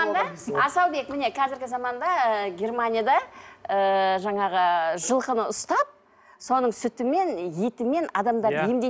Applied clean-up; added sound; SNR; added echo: none; none; none; none.